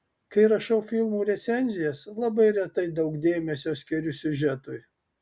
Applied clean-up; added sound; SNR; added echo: none; none; none; none.